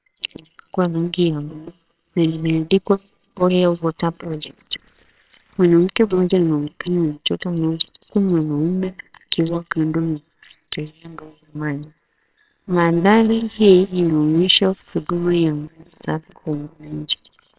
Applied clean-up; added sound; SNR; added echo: neural separator model SepFormer WHAMR!.